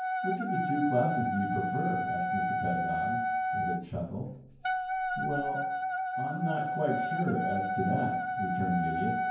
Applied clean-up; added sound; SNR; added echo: none; Wind instrument, woodwind instrument; -2 dB; reverberation time 0.9 s.